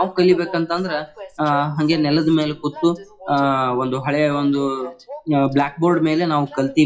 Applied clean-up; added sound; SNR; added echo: classical method WPE with log-MMSE.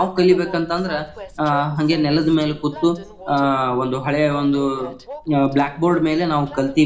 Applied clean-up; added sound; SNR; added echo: none; Train; 18 dB; reverberation time 0.4 s.